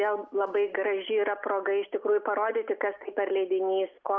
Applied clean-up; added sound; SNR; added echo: none; none; none; none.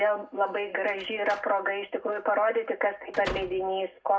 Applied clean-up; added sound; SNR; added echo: none; Slam; 16 dB; reverberation time 0.3 s.